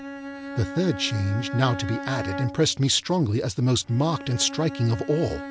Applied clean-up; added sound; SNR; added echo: none; Bowed string instrument; 11 dB; none.